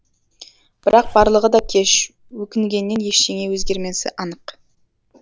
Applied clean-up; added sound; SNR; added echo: none; Zipper (clothing); 14 dB; none.